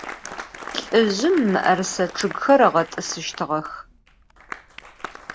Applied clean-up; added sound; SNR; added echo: none; Applause; 15 dB; none.